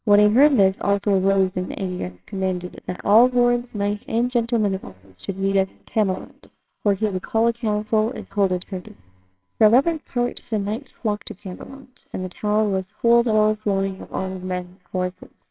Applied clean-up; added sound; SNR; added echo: neural separator model SepFormer WHAMR!.